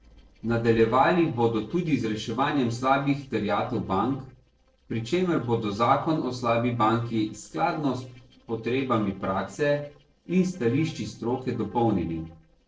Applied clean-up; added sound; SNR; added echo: neural separator model SepFormer DNS4.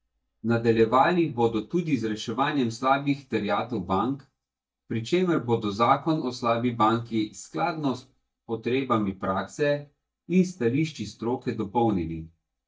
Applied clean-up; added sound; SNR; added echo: neural mask model DeepFilterNet 3.